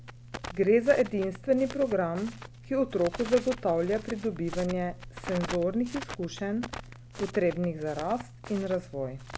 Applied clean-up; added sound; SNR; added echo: none; Crackle; 13 dB; none.